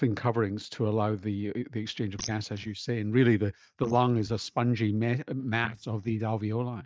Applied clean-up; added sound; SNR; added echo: neural mask model DeepFilterNet 3.